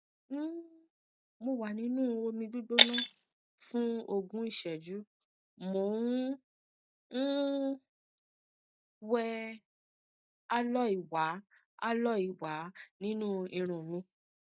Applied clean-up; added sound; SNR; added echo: none; Shatter; -3 dB; none.